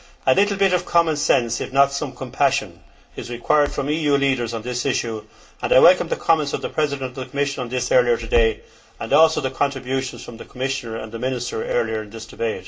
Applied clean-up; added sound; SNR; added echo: none; Crackle; 17 dB; reverberation time 0.2 s.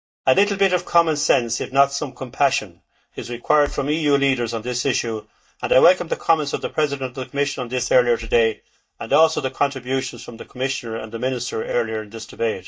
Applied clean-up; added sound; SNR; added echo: neural mask model DeepFilterNet 3.